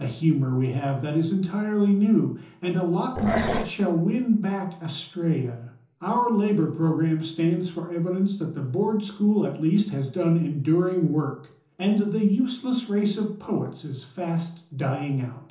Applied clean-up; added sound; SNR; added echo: none; Growling; 4 dB; reverberation time 0.6 s.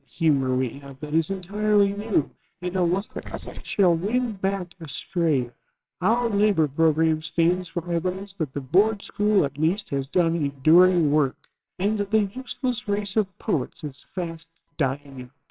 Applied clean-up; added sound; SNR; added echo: neural separator model SepFormer WHAMR!.